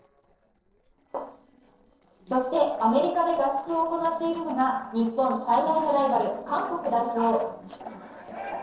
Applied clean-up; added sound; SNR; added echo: neural separator model SepFormer DNS4.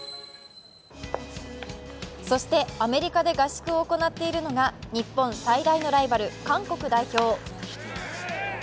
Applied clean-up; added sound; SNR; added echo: none; none; none; none.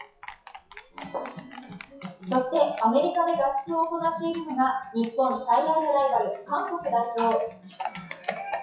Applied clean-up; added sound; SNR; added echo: classical method WPE with log-MMSE.